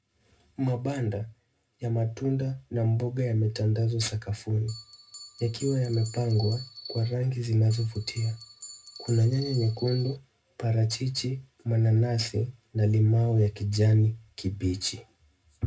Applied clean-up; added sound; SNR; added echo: none; Bell; 17 dB; reverberation time 0.2 s.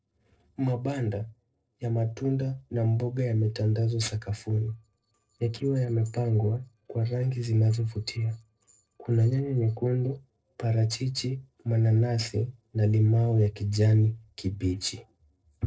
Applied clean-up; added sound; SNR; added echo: neural separator model SepFormer DNS4.